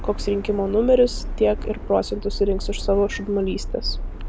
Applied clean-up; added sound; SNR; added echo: none; Subway, metro, underground; 7 dB; none.